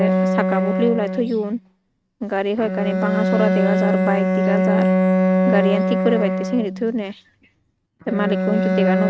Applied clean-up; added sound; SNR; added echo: neural mask model RNNoise.